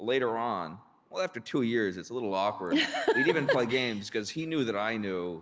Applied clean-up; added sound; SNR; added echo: none; none; none; none.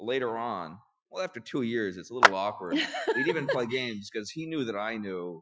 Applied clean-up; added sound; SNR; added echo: classical method Wiener filter.